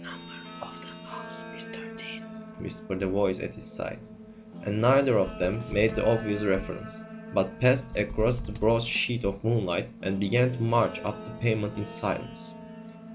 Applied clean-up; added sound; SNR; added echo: none; Drum / Drum kit + Guitar; 12 dB; none.